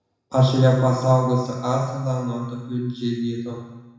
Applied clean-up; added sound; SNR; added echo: none; none; none; reverberation time 1.0 s.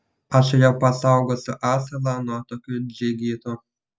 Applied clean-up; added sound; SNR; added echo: none; none; none; none.